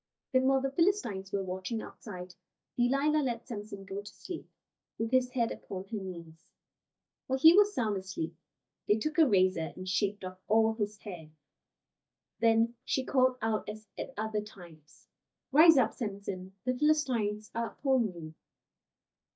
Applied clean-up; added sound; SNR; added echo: neural mask model DeepFilterNet 3.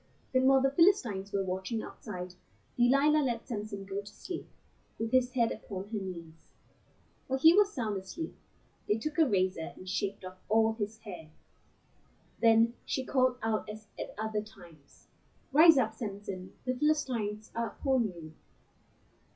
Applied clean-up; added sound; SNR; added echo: classical method WPE with log-MMSE.